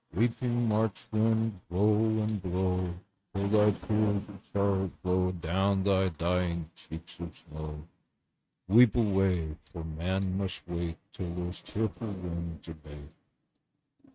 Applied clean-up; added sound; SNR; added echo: neural mask model RNNoise.